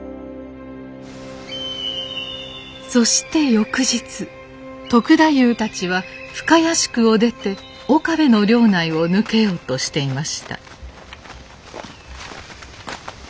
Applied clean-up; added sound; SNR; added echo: none; none; none; none.